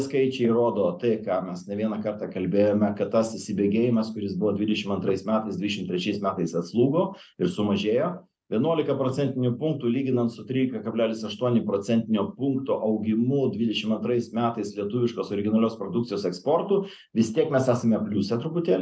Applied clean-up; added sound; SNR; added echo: none; none; none; none.